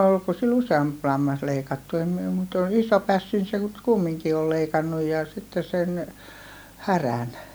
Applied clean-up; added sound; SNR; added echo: none; none; none; none.